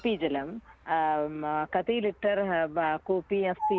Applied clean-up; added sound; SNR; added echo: none; Bird vocalization, bird call, bird song; 13 dB; none.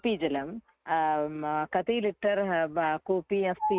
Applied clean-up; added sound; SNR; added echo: neural mask model RNNoise.